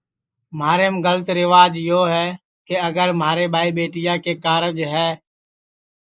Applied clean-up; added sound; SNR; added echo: neural mask model Resemble Enhance denoiser.